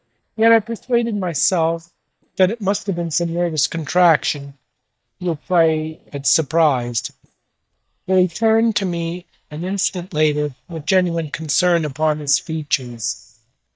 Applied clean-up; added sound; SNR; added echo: neural mask model DeepFilterNet 3.